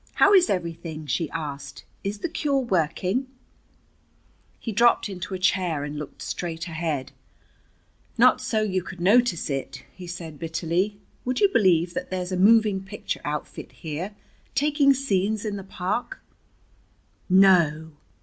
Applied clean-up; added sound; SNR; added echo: none; none; none; none.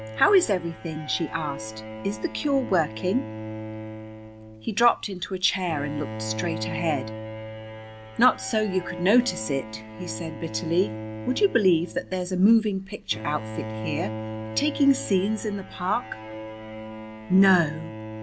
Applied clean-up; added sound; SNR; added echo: none; Bowed string instrument; 10 dB; none.